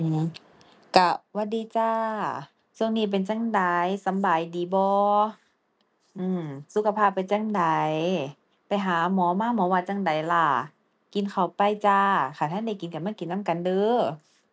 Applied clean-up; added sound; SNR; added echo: none; none; none; none.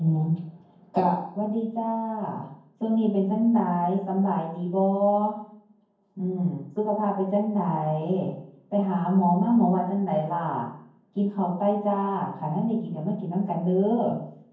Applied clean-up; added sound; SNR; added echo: none; none; none; reverberation time 0.9 s.